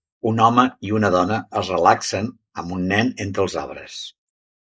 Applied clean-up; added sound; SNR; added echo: neural mask model Resemble Enhance denoiser.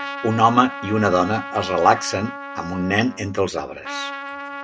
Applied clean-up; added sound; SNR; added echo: none; Trumpet; 11 dB; none.